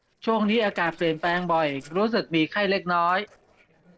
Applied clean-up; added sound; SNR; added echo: neural separator model SepFormer DNS4.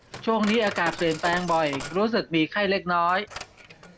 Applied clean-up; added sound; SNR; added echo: none; Coin (dropping); 14 dB; none.